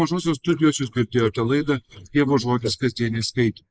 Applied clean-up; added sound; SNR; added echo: neural mask model Resemble Enhance denoiser.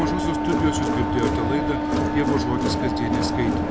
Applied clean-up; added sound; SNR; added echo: none; Wind instrument, woodwind instrument + Crowd; -4 dB; none.